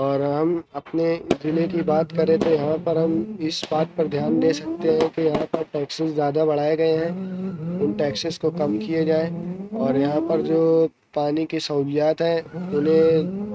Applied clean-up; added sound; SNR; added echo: neural mask model RNNoise.